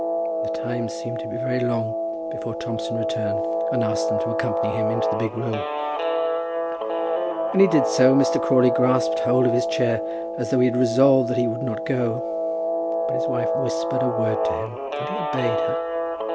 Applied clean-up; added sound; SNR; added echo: none; Guitar; -1 dB; none.